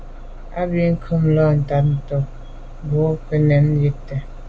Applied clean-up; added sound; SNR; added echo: none; Bus; 14 dB; none.